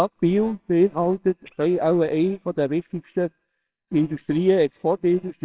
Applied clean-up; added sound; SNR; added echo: neural separator model SepFormer WHAMR!.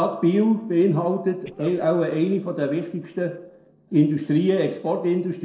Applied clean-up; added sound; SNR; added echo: neural separator model SepFormer DNS4.